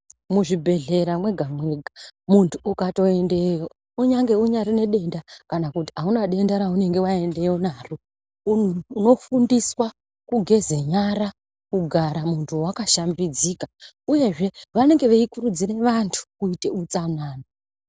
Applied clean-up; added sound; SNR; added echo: none; none; none; none.